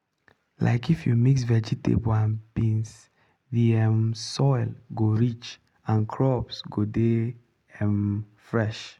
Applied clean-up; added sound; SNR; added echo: none; none; none; none.